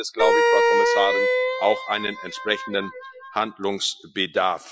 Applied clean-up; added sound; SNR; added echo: classical method Wiener filter.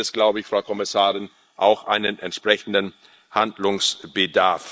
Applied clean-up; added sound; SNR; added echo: neural mask model Resemble Enhance denoiser.